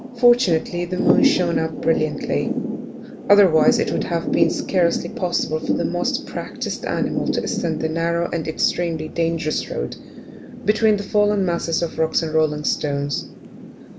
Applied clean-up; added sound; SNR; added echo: none; Thunder / Rain; 5 dB; none.